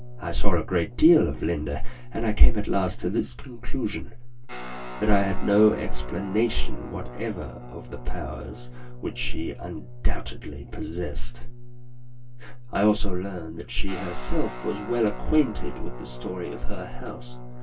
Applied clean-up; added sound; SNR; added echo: none; Guitar; 20 dB; reverberation time 0.1 s.